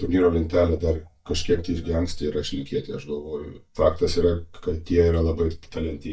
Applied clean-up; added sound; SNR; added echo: neural mask model DeepFilterNet 3.